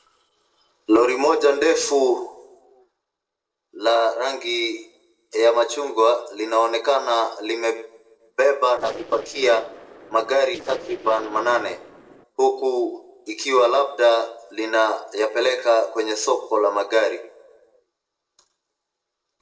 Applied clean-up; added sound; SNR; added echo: neural separator model SepFormer DNS4.